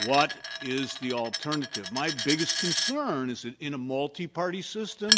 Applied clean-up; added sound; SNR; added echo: none; Coin (dropping); 2 dB; none.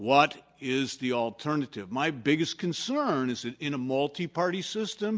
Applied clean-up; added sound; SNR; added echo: none; none; none; none.